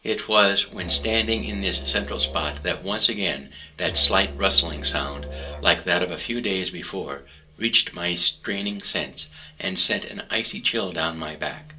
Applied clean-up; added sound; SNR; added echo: none; Musical instrument; 11 dB; reverberation time 0.2 s.